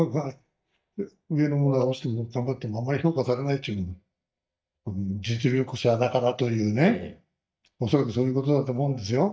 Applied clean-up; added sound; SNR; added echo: neural mask model DeepFilterNet 3.